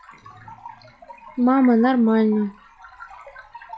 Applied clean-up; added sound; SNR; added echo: classical method log-MMSE.